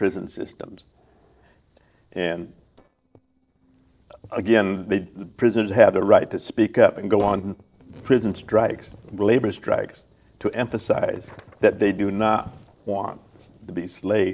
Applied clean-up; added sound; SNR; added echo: neural separator model SepFormer DNS4.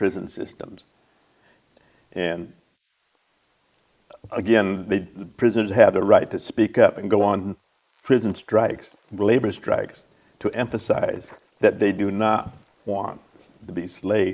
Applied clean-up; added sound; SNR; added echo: neural mask model Resemble Enhance denoiser.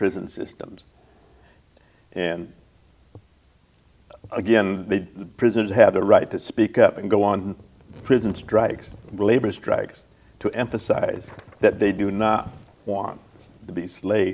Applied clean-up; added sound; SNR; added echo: none; none; none; none.